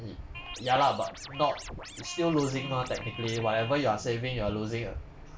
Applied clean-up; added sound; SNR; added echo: none; Scratching (performance technique); 12 dB; none.